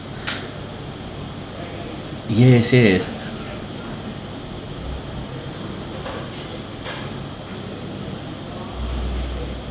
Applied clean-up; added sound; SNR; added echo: none; none; none; none.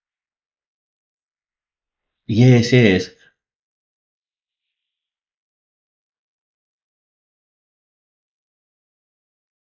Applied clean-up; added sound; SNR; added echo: neural mask model Resemble Enhance denoiser.